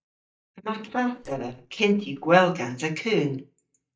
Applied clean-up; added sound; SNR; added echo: neural mask model DeepFilterNet 3.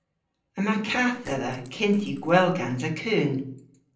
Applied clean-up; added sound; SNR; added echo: neural separator model SepFormer DNS4.